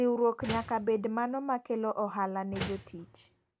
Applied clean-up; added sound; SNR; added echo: none; Slam; 11 dB; none.